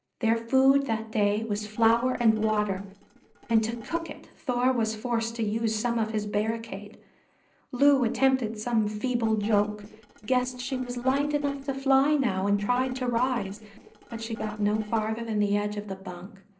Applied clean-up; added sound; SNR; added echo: neural separator model SepFormer DNS4.